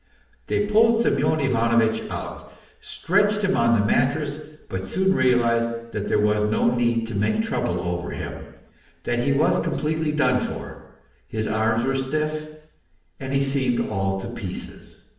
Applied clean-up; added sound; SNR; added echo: none; none; none; reverberation time 0.8 s.